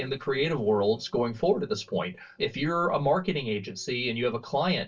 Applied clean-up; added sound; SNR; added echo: neural separator model SepFormer DNS4.